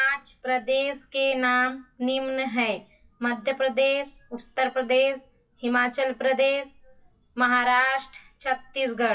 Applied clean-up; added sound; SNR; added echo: classical method WPE with log-MMSE.